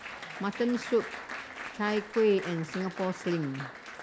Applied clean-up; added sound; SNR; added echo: none; Applause; 11 dB; none.